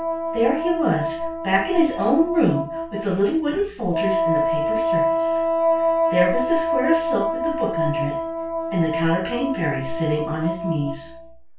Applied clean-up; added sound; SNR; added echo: none; Wind instrument, woodwind instrument; 1 dB; reverberation time 0.3 s.